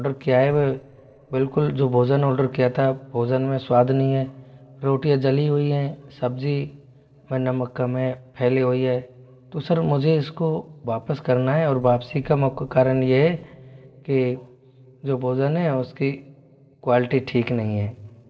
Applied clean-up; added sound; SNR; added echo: neural separator model SepFormer DNS4.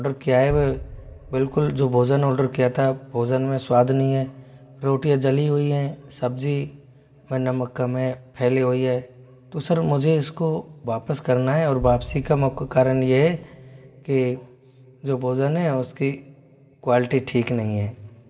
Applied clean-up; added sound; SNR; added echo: none; Boom; 16 dB; reverberation time 1.4 s.